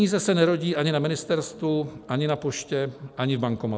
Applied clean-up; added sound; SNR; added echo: none; none; none; none.